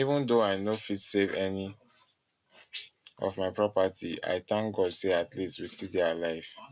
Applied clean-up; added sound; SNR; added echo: none; none; none; none.